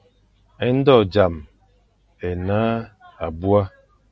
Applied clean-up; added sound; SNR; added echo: none; none; none; none.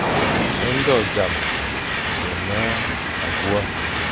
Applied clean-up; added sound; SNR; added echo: none; Train; -4 dB; none.